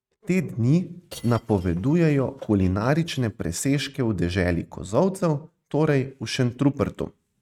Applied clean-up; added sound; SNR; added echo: neural mask model RNNoise.